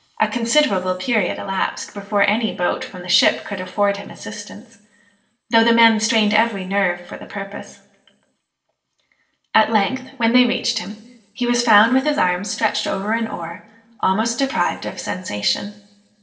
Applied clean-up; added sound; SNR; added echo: none; none; none; reverberation time 1.4 s.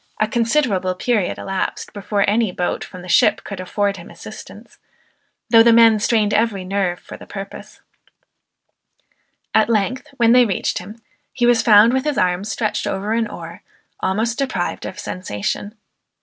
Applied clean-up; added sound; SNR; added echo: none; none; none; none.